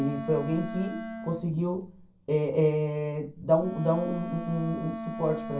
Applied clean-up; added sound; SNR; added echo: none; Wind instrument, woodwind instrument; 10 dB; reverberation time 0.2 s.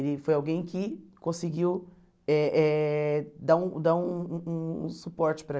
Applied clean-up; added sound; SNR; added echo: none; none; none; none.